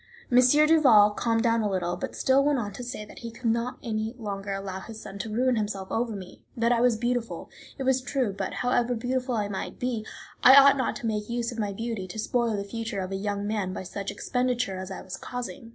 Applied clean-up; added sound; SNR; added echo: none; none; none; none.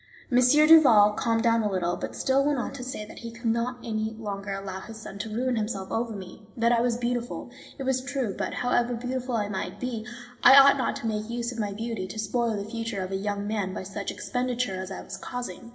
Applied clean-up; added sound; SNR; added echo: none; none; none; reverberation time 0.9 s.